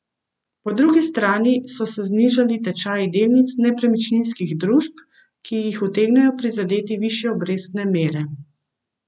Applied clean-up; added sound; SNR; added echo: none; none; none; none.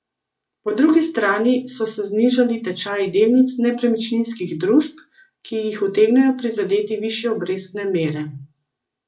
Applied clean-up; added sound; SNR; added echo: none; none; none; reverberation time 0.2 s.